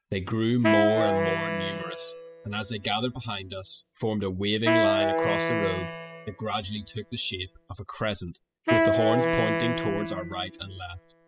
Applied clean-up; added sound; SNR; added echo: classical method spectral subtraction.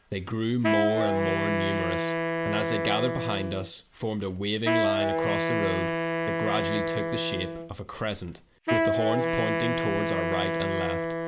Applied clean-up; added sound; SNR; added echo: none; Wind instrument, woodwind instrument; -2 dB; none.